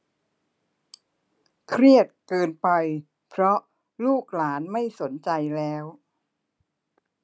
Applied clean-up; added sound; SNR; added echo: none; none; none; none.